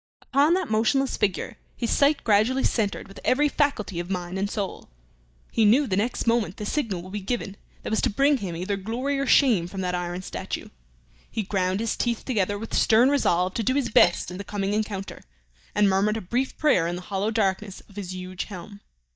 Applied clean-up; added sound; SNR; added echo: neural mask model DeepFilterNet 3.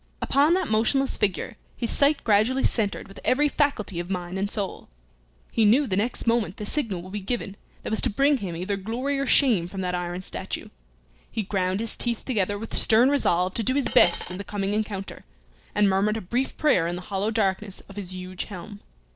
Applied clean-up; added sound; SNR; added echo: neural separator model SepFormer DNS4.